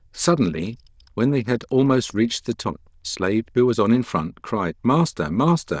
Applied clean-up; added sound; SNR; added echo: neural diffusion model UNIVERSE++.